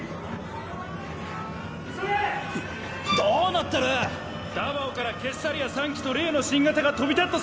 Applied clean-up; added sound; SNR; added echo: none; Bowed string instrument; 4 dB; none.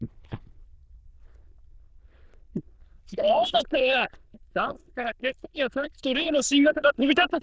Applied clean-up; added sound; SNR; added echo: neural diffusion model UNIVERSE++.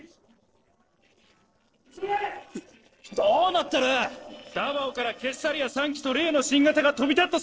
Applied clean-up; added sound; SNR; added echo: neural separator model SepFormer DNS4.